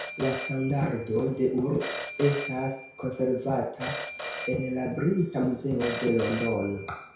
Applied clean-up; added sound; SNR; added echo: none; Telephone; 11 dB; reverberation time 0.6 s.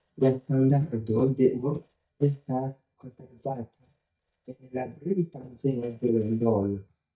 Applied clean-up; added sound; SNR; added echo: neural mask model DeepFilterNet 3.